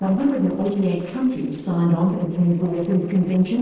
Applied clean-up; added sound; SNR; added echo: neural separator model SepFormer DNS4.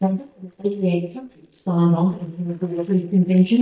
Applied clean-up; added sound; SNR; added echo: neural mask model DeepFilterNet 3.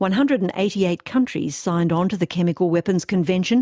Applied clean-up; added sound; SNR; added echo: none; none; none; none.